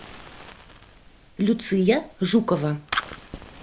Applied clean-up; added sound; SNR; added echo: none; Fire; 12 dB; none.